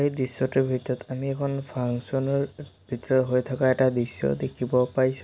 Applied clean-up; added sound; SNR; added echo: none; none; none; none.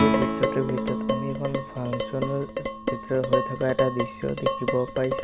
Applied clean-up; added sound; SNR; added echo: none; Dishes, pots, and pans + Guitar; -1 dB; none.